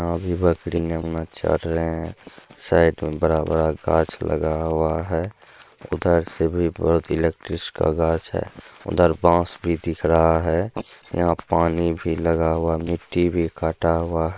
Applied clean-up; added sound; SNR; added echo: neural separator model SepFormer WHAM!.